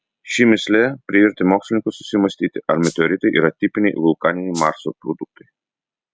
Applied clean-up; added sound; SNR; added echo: none; Rattle (instrument); 17 dB; none.